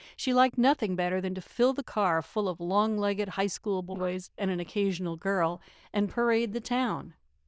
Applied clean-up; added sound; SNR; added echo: neural diffusion model UNIVERSE++.